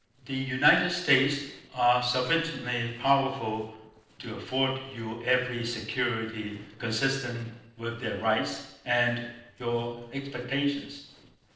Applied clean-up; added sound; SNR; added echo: neural separator model SepFormer DNS4.